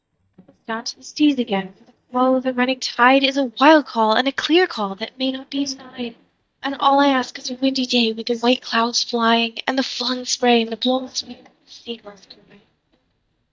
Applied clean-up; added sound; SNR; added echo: neural mask model DeepFilterNet 3.